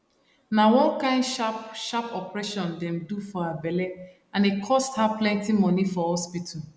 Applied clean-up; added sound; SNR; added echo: none; none; none; none.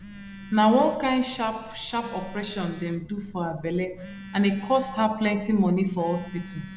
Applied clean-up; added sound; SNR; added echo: none; Telephone; 16 dB; none.